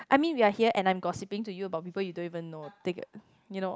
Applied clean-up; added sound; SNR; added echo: none; none; none; none.